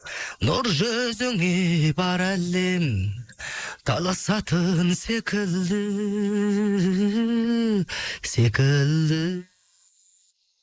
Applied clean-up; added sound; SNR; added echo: neural mask model Resemble Enhance denoiser.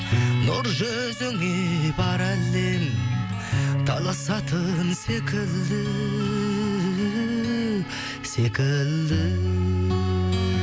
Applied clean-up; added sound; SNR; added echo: none; Siren; 17 dB; none.